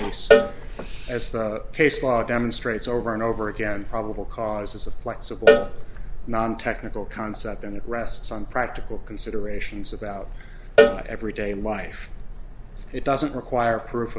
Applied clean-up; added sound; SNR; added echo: none; Cowbell; -1 dB; none.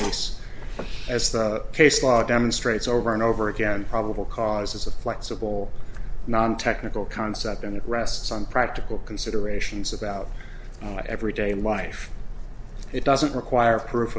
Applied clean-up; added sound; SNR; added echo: none; none; none; none.